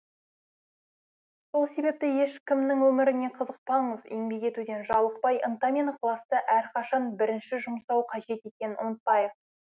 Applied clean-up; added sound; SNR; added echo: none; none; none; none.